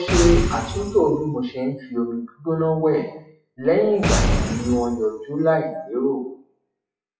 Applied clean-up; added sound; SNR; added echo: classical method WPE with log-MMSE.